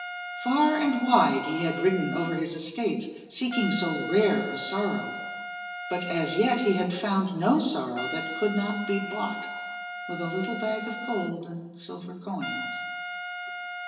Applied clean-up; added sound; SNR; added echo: none; Trumpet; 9 dB; reverberation time 1.1 s.